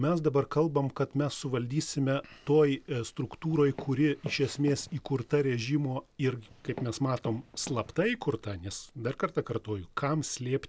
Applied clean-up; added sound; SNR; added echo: none; Walk, footsteps; 16 dB; none.